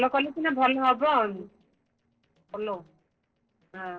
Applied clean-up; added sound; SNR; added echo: neural separator model SepFormer DNS4.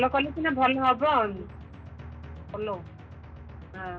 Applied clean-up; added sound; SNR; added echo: none; Drum; 14 dB; reverberation time 0.2 s.